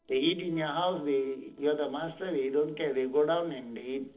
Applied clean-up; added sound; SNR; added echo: neural separator model SepFormer DNS4.